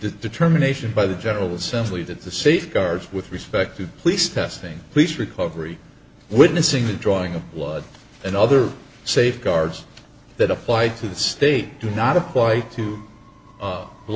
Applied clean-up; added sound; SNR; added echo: none; none; none; none.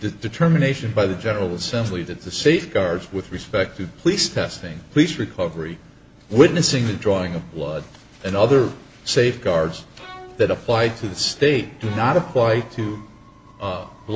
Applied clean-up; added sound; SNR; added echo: none; Bowed string instrument; 20 dB; none.